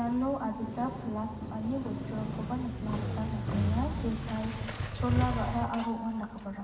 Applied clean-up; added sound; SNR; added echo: none; Motorcycle; 1 dB; reverberation time 2.5 s.